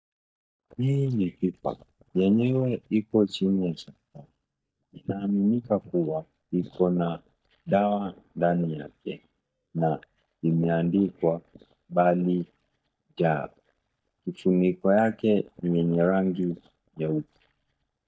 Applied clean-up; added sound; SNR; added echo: neural mask model DeepFilterNet 3.